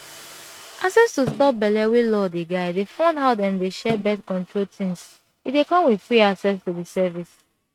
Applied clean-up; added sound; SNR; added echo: neural mask model RNNoise.